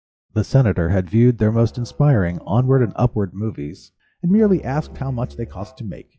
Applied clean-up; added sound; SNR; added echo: classical method log-MMSE.